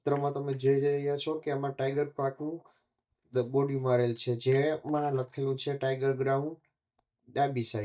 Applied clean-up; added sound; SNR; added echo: neural mask model DeepFilterNet 3.